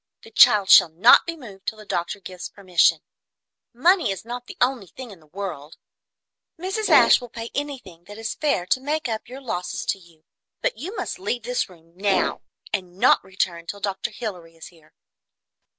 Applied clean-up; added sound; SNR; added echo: none; Fart; 2 dB; none.